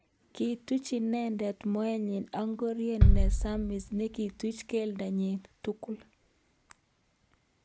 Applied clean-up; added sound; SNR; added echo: none; Bass drum; -4 dB; none.